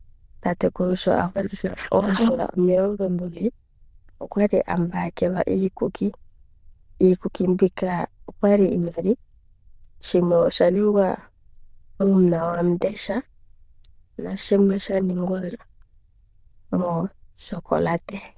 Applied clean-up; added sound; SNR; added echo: neural diffusion model UNIVERSE++.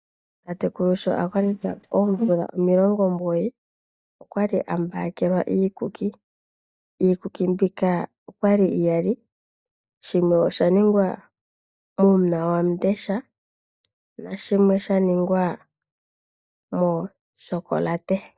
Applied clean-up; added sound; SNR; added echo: neural mask model DeepFilterNet 3.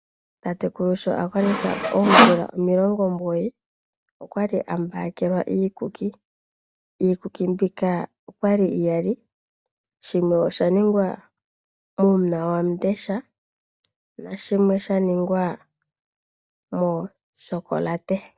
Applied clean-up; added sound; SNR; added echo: none; Sawing; -4 dB; none.